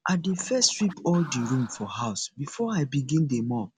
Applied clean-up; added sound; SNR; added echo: none; Scratching (performance technique); 20 dB; none.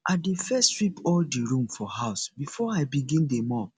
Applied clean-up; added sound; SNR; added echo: none; none; none; none.